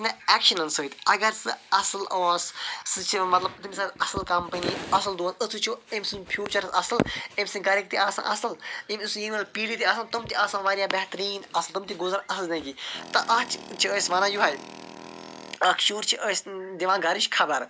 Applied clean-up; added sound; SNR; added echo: none; Tools; 16 dB; none.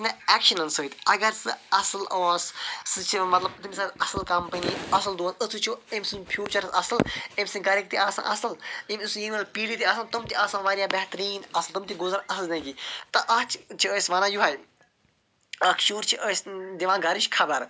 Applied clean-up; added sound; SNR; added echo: none; none; none; none.